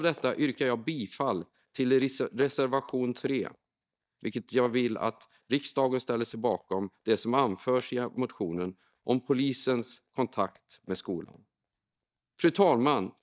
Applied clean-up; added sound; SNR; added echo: neural mask model DeepFilterNet 3.